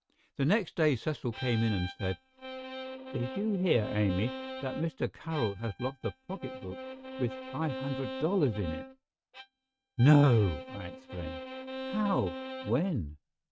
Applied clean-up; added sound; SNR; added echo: neural mask model RNNoise.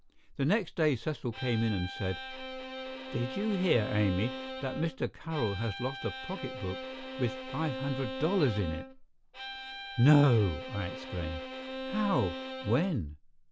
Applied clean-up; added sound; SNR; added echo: none; Bowed string instrument; 9 dB; none.